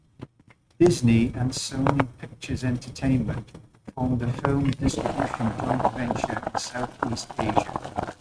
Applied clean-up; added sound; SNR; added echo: neural mask model RNNoise.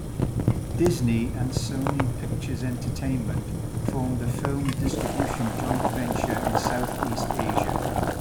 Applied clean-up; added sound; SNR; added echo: none; Boiling; -3 dB; none.